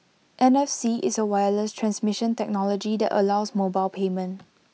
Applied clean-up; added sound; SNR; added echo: none; none; none; none.